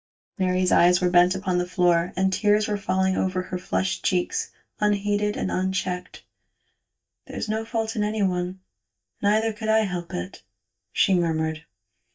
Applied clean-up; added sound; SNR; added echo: neural mask model DeepFilterNet 3.